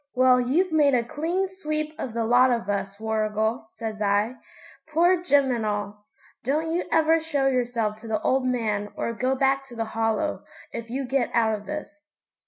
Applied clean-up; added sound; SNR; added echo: none; none; none; none.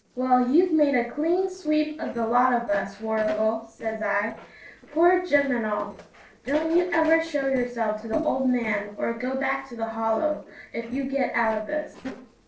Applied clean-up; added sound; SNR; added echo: neural separator model SepFormer DNS4.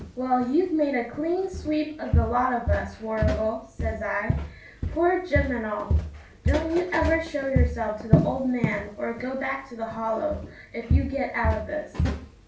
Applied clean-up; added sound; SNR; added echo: none; Walk, footsteps; 1 dB; reverberation time 0.4 s.